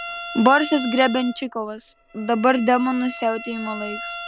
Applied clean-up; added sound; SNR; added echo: none; Bowed string instrument; 13 dB; none.